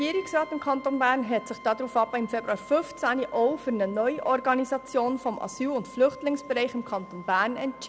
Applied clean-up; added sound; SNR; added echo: none; Brass instrument; 18 dB; none.